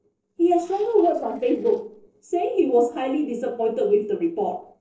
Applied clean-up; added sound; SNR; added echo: neural separator model SepFormer DNS4.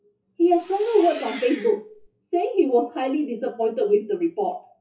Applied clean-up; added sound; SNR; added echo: classical method WPE with log-MMSE.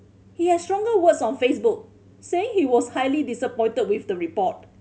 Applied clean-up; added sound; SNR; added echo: none; none; none; none.